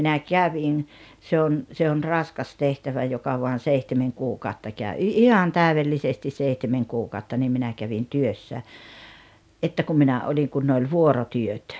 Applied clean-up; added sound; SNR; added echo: none; none; none; none.